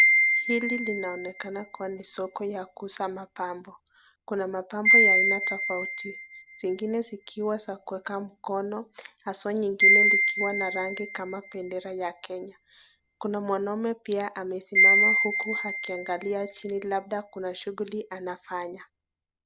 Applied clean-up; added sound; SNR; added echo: none; Wind chime; -4 dB; none.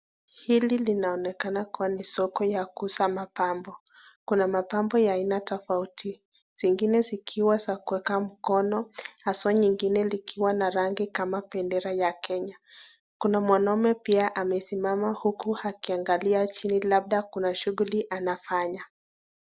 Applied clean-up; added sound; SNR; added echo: none; none; none; none.